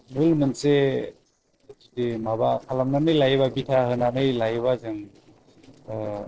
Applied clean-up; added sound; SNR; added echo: neural separator model SepFormer DNS4.